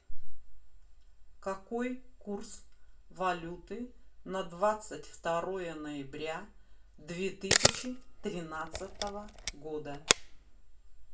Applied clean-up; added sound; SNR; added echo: none; Camera; -2 dB; reverberation time 0.2 s.